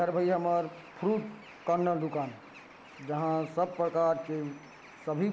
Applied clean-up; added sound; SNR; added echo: none; Bird; 20 dB; none.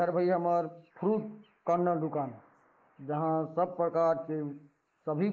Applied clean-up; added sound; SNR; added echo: neural mask model Resemble Enhance denoiser.